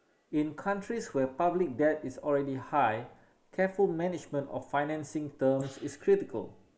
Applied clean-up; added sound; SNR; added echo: neural mask model Resemble Enhance denoiser.